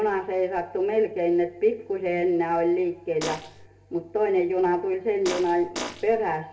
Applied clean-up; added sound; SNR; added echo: none; Fart; 10 dB; reverberation time 0.8 s.